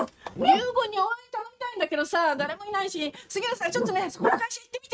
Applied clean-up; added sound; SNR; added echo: neural mask model RNNoise.